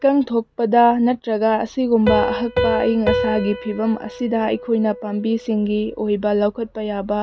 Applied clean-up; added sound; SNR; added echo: none; Piano; 8 dB; none.